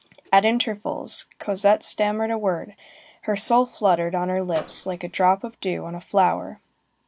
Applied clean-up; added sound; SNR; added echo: none; Microwave oven; 20 dB; none.